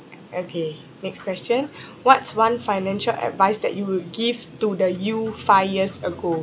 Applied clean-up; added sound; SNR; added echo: none; none; none; none.